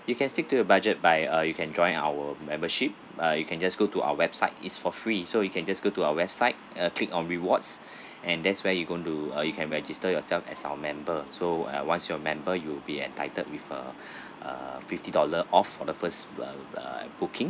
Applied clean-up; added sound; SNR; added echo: none; none; none; none.